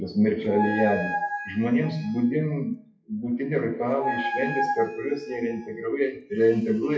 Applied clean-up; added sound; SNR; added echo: classical method WPE with log-MMSE.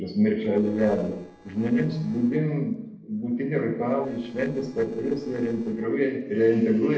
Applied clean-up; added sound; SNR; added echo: neural separator model SepFormer DNS4.